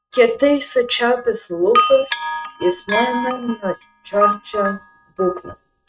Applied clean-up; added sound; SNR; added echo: neural mask model RNNoise.